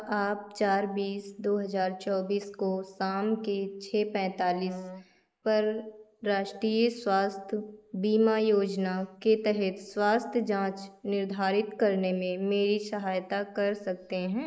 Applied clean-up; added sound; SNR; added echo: neural mask model Resemble Enhance denoiser.